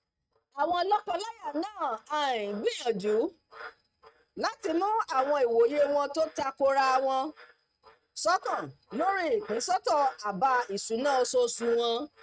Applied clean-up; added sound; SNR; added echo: neural mask model RNNoise.